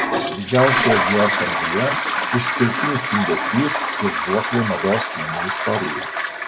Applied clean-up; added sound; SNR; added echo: none; Toilet flush; -1 dB; none.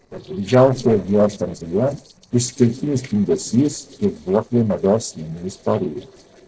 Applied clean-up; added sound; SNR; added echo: neural separator model SepFormer DNS4.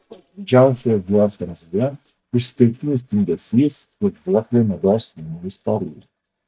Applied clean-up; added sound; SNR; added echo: neural mask model DeepFilterNet 3.